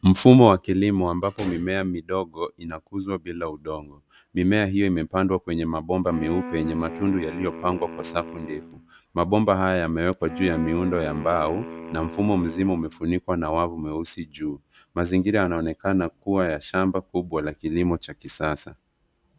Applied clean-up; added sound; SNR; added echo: none; Wind instrument, woodwind instrument; 13 dB; none.